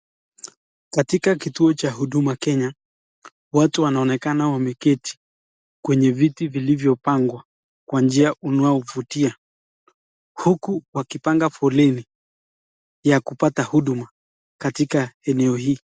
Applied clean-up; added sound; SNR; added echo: none; none; none; none.